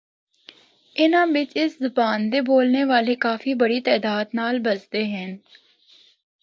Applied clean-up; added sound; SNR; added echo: none; none; none; none.